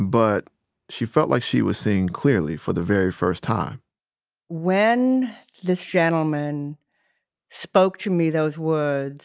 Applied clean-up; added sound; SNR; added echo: none; none; none; none.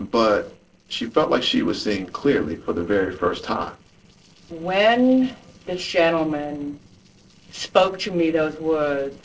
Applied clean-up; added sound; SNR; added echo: neural separator model SepFormer DNS4.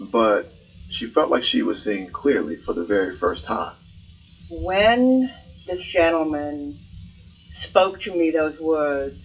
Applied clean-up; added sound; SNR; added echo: classical method WPE with log-MMSE.